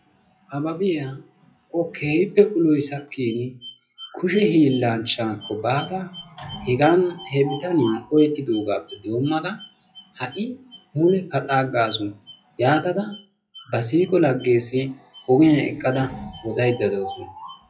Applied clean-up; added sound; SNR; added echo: classical method WPE with log-MMSE.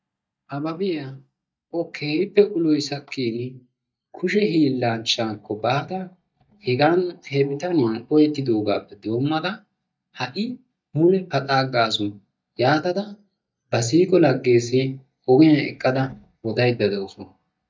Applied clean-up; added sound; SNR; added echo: neural mask model DeepFilterNet 3.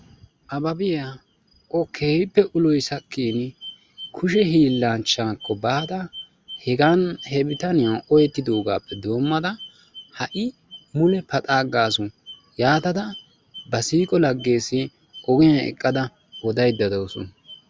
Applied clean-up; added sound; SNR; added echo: none; none; none; none.